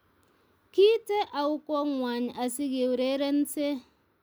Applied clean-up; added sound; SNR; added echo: none; none; none; none.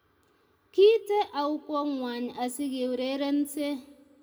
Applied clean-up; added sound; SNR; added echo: none; none; none; reverberation time 1.0 s.